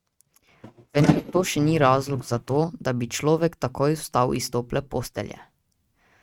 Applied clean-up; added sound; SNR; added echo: neural mask model RNNoise.